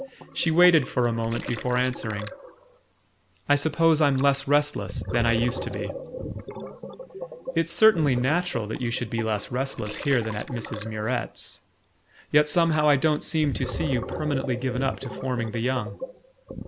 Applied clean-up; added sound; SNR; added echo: none; Gurgling; 11 dB; none.